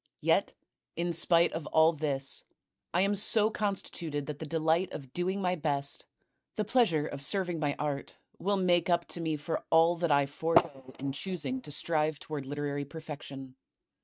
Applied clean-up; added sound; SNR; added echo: neural mask model RNNoise.